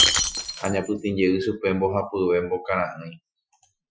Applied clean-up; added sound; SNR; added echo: classical method Wiener filter.